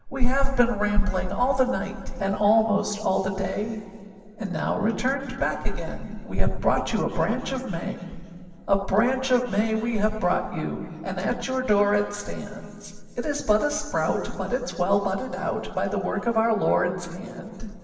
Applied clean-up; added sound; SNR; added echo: none; none; none; reverberation time 2.6 s.